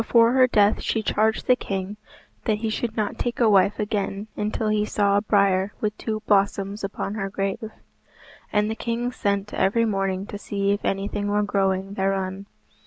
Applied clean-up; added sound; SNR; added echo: none; none; none; none.